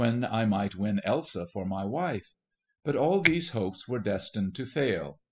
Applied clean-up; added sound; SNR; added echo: classical method spectral subtraction.